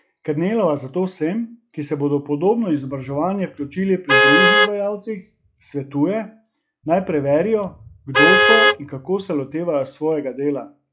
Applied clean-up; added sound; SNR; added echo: classical method log-MMSE.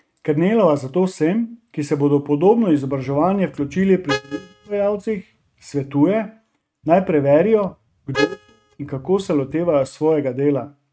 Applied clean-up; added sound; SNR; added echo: neural mask model RNNoise.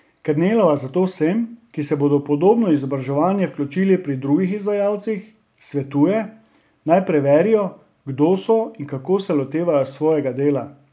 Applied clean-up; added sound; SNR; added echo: none; none; none; none.